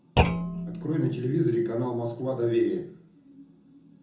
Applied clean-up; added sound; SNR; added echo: none; Thump, thud; 2 dB; reverberation time 0.6 s.